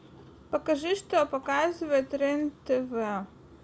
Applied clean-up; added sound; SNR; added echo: none; none; none; none.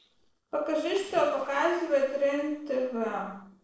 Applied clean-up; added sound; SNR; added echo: neural separator model SepFormer DNS4.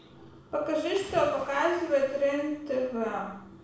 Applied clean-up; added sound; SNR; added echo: none; Splash, splatter; 20 dB; reverberation time 0.7 s.